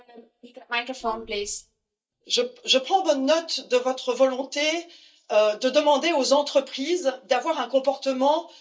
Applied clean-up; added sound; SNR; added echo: neural mask model DeepFilterNet 3.